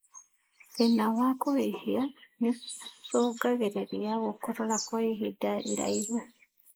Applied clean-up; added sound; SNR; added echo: neural mask model Resemble Enhance denoiser.